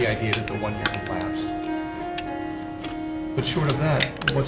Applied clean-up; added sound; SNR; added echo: none; Harp + Crushing; 2 dB; none.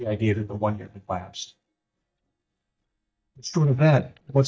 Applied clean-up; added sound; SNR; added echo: neural mask model DeepFilterNet 3.